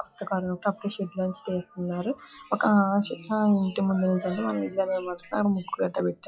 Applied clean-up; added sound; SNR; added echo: classical method log-MMSE.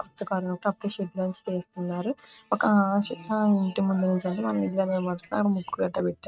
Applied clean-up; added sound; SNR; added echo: neural mask model RNNoise.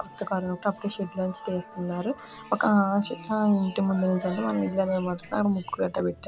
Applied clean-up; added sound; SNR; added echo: none; Musical instrument; 20 dB; none.